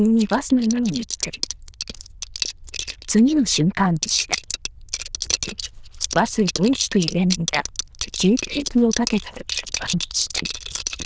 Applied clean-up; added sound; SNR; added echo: neural diffusion model UNIVERSE++.